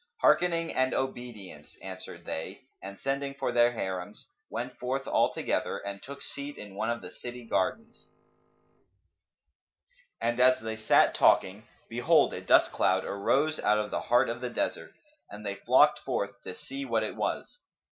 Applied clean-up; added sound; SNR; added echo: neural separator model SepFormer DNS4.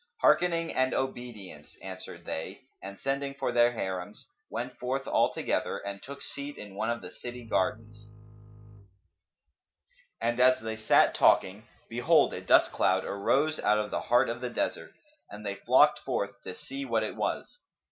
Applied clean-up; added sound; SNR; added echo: none; Bowed string instrument; 19 dB; none.